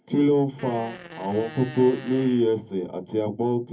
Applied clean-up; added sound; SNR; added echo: none; Fart; 18 dB; reverberation time 0.3 s.